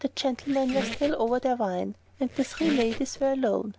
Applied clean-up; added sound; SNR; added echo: none; Squeak; 10 dB; none.